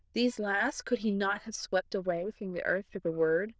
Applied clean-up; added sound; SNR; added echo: neural diffusion model UNIVERSE++.